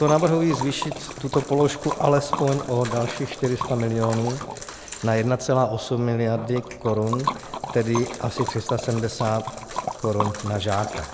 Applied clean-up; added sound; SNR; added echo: none; Liquid; 9 dB; none.